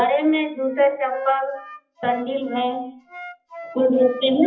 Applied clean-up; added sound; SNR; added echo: classical method WPE with log-MMSE.